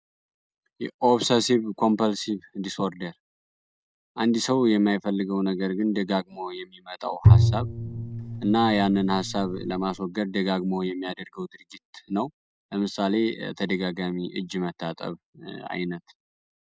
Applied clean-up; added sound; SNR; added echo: none; Bowed string instrument; -4 dB; none.